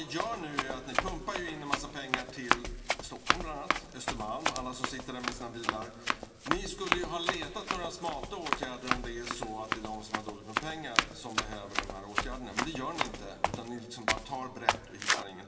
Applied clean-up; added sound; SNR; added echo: none; Run; -4 dB; reverberation time 2.7 s.